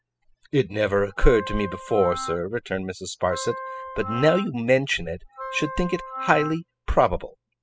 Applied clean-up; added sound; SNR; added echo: classical method spectral subtraction.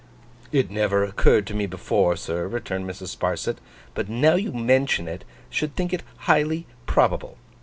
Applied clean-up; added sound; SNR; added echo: none; none; none; none.